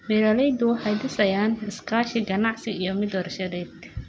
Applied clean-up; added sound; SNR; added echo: none; none; none; none.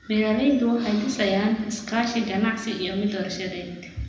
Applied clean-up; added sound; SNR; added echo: none; none; none; reverberation time 0.9 s.